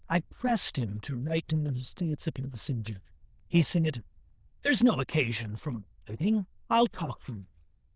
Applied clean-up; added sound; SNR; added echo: neural diffusion model UNIVERSE++.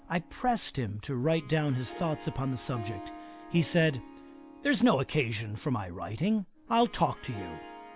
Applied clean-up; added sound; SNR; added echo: none; Harp; 17 dB; none.